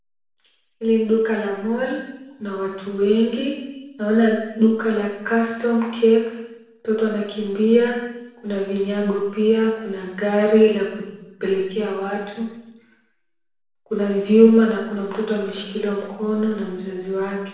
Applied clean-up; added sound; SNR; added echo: none; none; none; reverberation time 0.8 s.